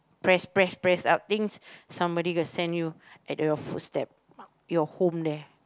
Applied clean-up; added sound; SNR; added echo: none; none; none; none.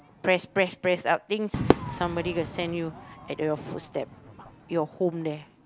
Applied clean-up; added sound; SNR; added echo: none; Crowd / Fireworks; 5 dB; none.